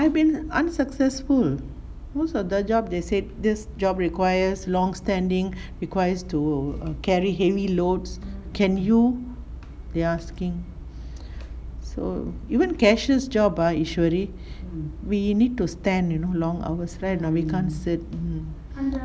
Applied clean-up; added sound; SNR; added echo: none; none; none; none.